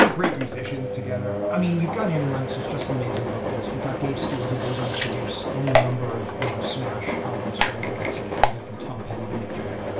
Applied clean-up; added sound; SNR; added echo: none; Engine; -3 dB; reverberation time 0.4 s.